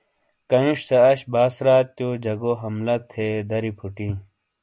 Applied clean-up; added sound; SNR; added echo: none; none; none; none.